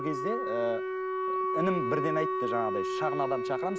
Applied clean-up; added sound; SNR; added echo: none; Wind instrument, woodwind instrument; -1 dB; none.